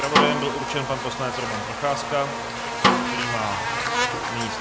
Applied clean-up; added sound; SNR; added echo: none; Snare drum + Buzz; -4 dB; none.